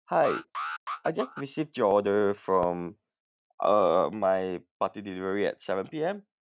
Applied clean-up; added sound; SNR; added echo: neural mask model RNNoise.